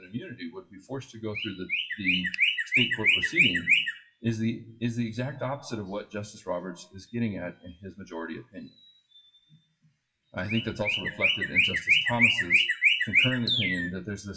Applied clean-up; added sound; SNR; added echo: classical method WPE with log-MMSE.